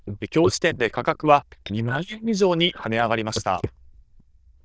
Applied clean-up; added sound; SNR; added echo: neural diffusion model UNIVERSE++.